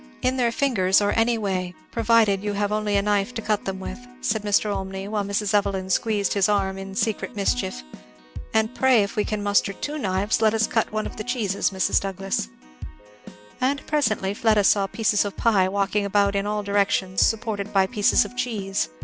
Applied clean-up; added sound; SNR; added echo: none; Keyboard (musical); 13 dB; none.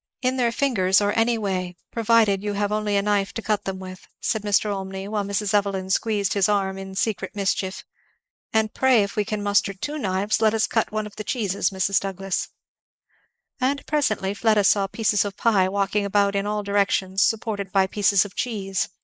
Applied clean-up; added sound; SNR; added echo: neural mask model Resemble Enhance denoiser.